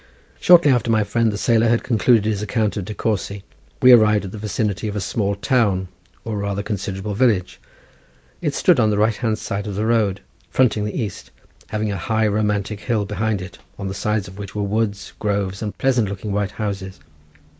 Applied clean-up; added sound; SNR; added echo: none; none; none; none.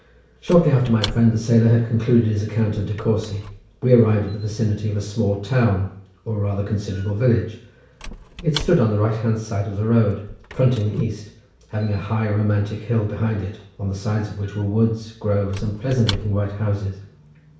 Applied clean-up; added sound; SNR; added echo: none; Squeak / Wood; 18 dB; reverberation time 0.6 s.